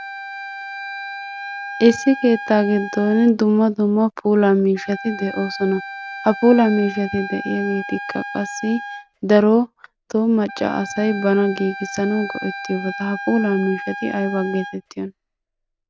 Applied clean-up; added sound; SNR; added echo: none; Wind instrument, woodwind instrument; 12 dB; none.